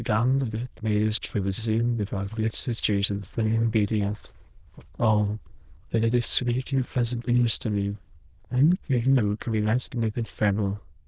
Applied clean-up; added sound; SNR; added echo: neural diffusion model UNIVERSE++.